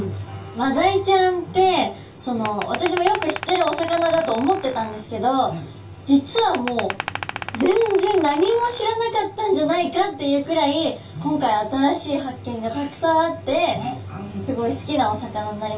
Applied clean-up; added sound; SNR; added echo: none; Glass; 12 dB; reverberation time 0.2 s.